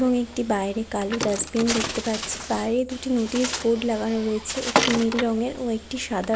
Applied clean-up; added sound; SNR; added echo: none; Bird; 6 dB; none.